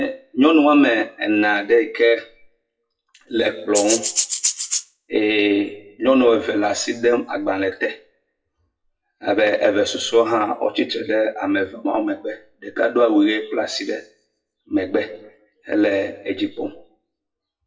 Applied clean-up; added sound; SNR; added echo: classical method WPE with log-MMSE.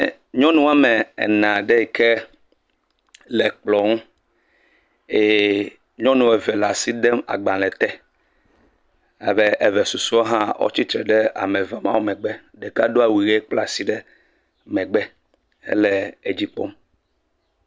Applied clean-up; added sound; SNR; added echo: none; none; none; none.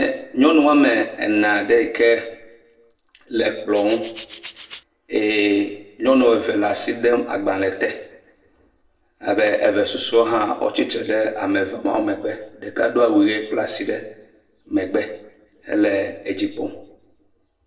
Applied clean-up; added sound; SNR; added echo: neural separator model SepFormer DNS4.